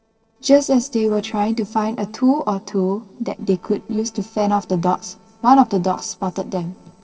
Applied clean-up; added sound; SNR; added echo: neural separator model SepFormer DNS4.